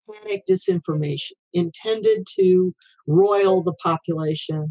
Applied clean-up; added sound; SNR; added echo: neural mask model DeepFilterNet 3.